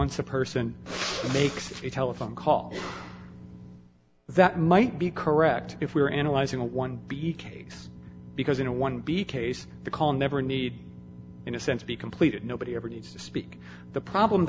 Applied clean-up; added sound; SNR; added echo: none; none; none; none.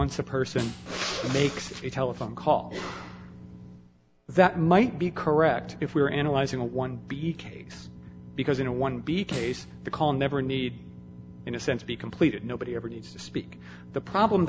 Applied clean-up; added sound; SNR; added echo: none; Snare drum; 15 dB; none.